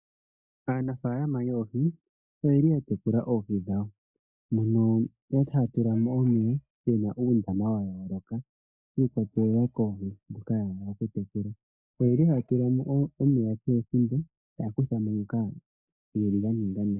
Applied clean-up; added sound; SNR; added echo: neural mask model DeepFilterNet 3.